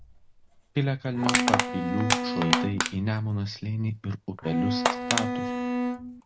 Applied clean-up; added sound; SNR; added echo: none; Bowed string instrument + Crushing; -2 dB; none.